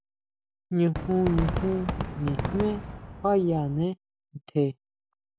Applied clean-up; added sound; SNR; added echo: none; Fireworks; 7 dB; none.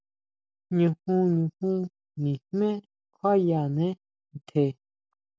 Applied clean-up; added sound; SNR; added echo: none; none; none; none.